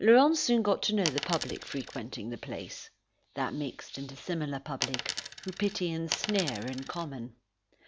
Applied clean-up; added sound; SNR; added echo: none; Coin (dropping); 7 dB; none.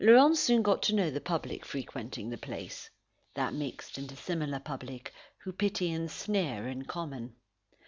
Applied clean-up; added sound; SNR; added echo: none; none; none; none.